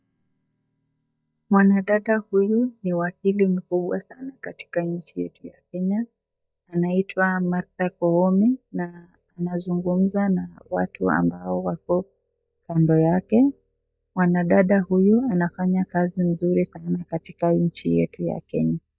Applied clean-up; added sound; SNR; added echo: neural mask model DeepFilterNet 3.